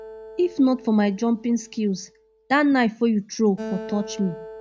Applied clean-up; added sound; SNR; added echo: none; Acoustic guitar; 16 dB; none.